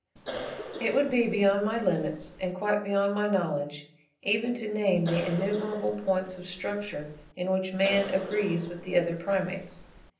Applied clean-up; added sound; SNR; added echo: none; Cough; 13 dB; reverberation time 0.6 s.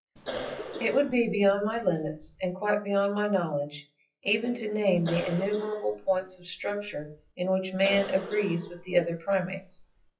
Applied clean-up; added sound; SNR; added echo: classical method WPE with log-MMSE.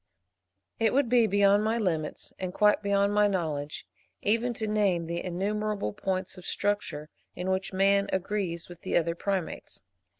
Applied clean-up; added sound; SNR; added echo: none; none; none; none.